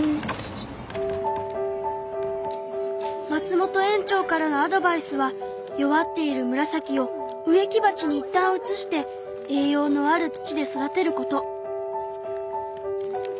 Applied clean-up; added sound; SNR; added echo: none; none; none; none.